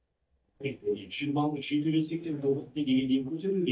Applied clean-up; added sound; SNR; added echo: neural mask model DeepFilterNet 3.